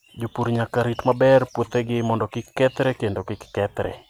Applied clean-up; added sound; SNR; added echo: none; none; none; none.